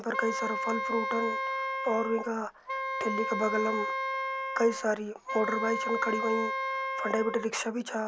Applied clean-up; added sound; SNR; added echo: none; Wind instrument, woodwind instrument; 2 dB; none.